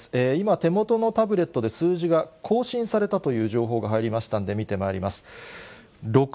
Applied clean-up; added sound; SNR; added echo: none; none; none; none.